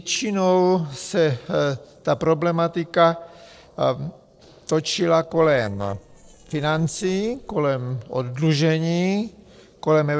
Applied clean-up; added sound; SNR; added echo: neural separator model SepFormer DNS4.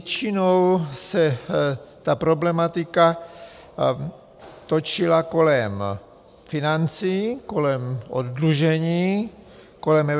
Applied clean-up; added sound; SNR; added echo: none; none; none; none.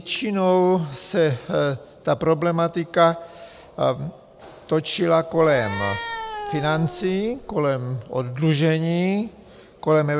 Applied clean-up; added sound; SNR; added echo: none; Cat; 10 dB; none.